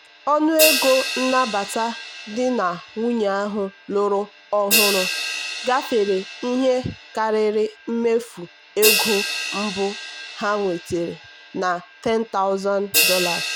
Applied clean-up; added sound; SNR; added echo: none; Crash cymbal; 4 dB; none.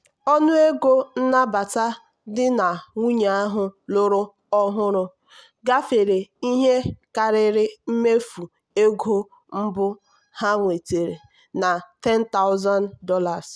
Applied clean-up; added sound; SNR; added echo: none; none; none; none.